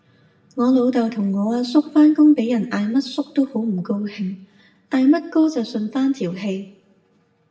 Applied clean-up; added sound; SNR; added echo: none; none; none; reverberation time 0.7 s.